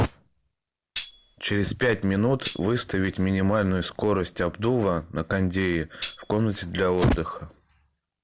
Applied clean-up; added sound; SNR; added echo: none; Tambourine; -2 dB; none.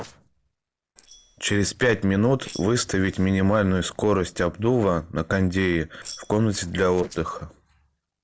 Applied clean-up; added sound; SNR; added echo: neural separator model SepFormer DNS4.